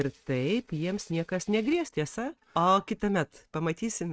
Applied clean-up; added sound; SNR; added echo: neural mask model RNNoise.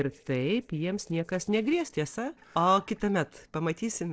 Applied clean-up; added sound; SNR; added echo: neural separator model SepFormer DNS4.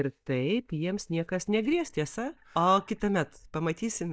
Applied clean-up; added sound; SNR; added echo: neural mask model DeepFilterNet 3.